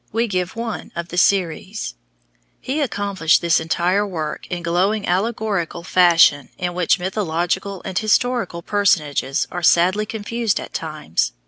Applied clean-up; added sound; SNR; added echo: none; none; none; none.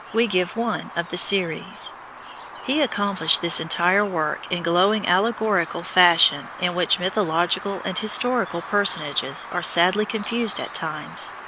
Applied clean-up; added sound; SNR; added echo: none; Bird vocalization, bird call, bird song; 15 dB; none.